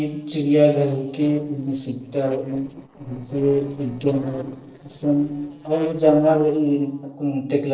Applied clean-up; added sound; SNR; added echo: neural separator model SepFormer DNS4.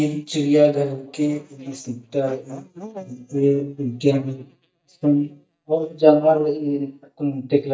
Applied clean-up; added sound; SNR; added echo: neural mask model DeepFilterNet 3.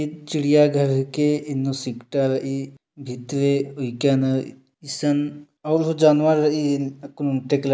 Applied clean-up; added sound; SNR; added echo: none; none; none; none.